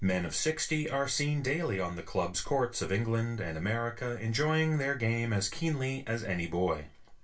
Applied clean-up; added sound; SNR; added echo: none; none; none; reverberation time 0.2 s.